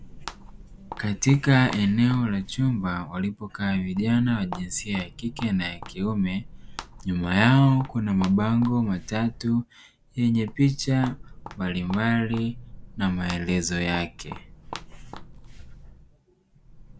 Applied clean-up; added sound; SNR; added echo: none; Walk, footsteps; 16 dB; none.